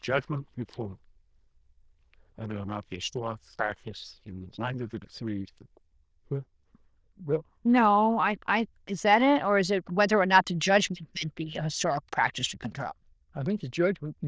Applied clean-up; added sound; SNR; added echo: neural diffusion model UNIVERSE++.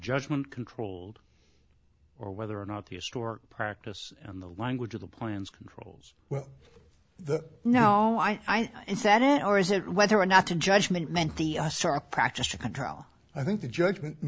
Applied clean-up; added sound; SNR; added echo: none; none; none; none.